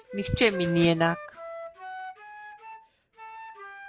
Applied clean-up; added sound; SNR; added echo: none; Wind instrument, woodwind instrument; 11 dB; none.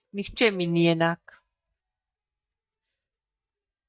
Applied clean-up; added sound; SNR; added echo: neural mask model DeepFilterNet 3.